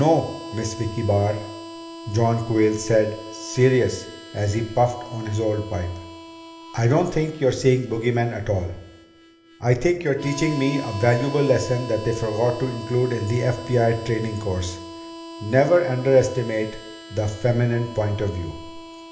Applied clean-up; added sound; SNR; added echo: none; Harmonica; 15 dB; reverberation time 0.8 s.